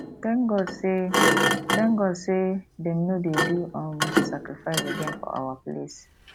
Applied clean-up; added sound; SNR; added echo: none; Thump, thud; 1 dB; none.